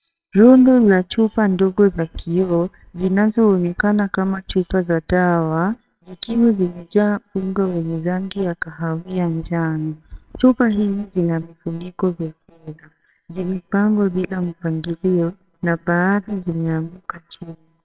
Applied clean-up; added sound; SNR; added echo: neural separator model SepFormer WHAMR!.